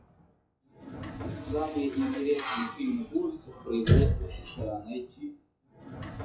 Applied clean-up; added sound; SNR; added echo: classical method WPE with log-MMSE.